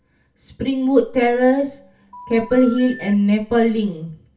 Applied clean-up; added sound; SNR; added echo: none; Telephone; 17 dB; reverberation time 0.2 s.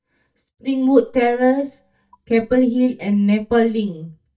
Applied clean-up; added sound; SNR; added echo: neural mask model DeepFilterNet 3.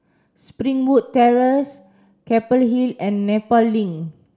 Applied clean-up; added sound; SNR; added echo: none; none; none; none.